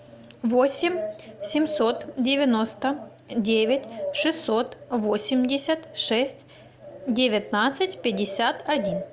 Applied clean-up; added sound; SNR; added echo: none; none; none; none.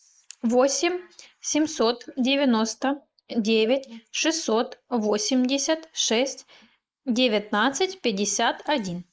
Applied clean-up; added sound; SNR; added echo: neural mask model Resemble Enhance denoiser.